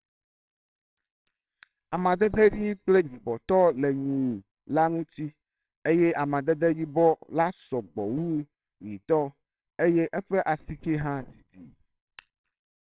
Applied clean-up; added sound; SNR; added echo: neural separator model SepFormer WHAMR!.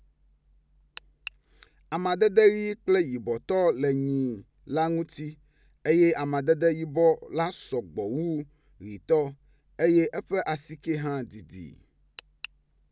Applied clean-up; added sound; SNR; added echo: none; none; none; none.